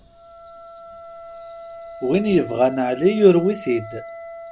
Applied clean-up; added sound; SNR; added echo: none; Wind instrument, woodwind instrument; 16 dB; none.